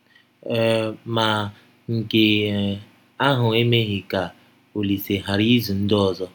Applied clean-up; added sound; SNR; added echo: none; none; none; none.